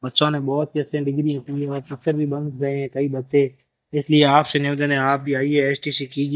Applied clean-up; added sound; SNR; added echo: neural mask model DeepFilterNet 3.